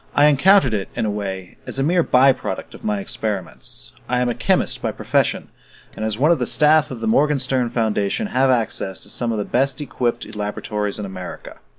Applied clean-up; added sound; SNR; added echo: none; Liquid; 18 dB; none.